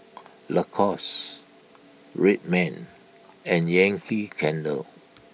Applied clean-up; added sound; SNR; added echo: none; none; none; none.